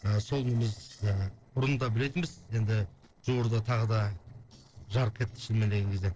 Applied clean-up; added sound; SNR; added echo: neural separator model SepFormer DNS4.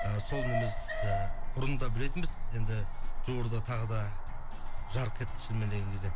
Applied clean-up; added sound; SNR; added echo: none; Alarm; -5 dB; none.